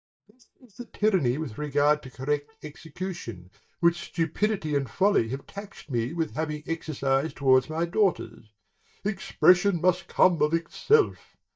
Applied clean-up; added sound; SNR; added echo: neural mask model DeepFilterNet 3.